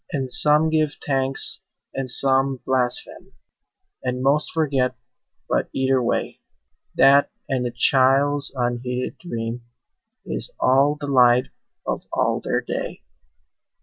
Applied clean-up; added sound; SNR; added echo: none; none; none; none.